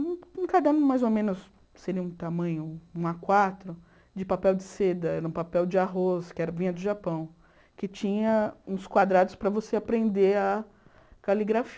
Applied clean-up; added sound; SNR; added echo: none; none; none; none.